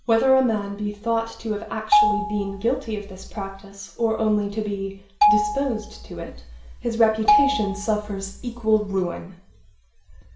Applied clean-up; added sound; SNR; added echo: none; Marimba, xylophone; -1 dB; reverberation time 0.5 s.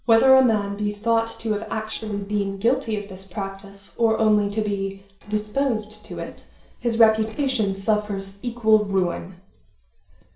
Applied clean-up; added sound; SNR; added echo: neural separator model SepFormer DNS4.